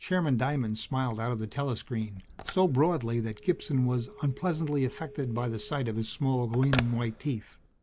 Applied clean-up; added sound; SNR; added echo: none; Telephone; 15 dB; none.